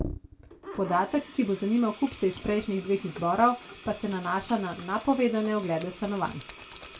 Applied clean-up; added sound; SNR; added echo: none; Sink (filling or washing); 14 dB; reverberation time 0.2 s.